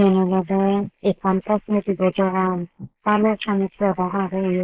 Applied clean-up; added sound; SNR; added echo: neural mask model Resemble Enhance denoiser.